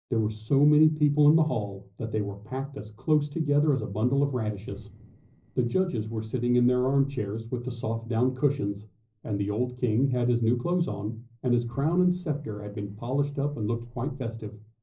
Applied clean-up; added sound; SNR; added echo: neural separator model SepFormer DNS4.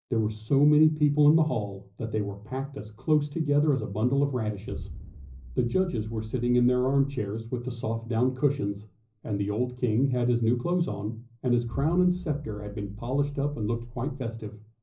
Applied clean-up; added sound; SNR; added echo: none; Explosion; 15 dB; reverberation time 0.5 s.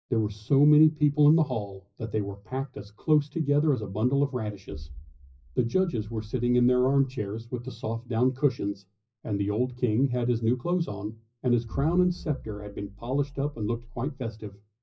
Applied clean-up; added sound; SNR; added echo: classical method WPE with log-MMSE.